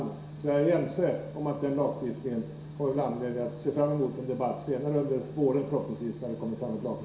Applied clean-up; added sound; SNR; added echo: none; none; none; reverberation time 0.7 s.